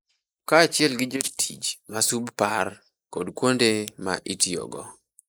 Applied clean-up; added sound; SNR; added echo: neural mask model Resemble Enhance denoiser.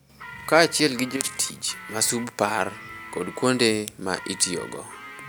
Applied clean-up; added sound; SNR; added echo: none; Guitar; 16 dB; none.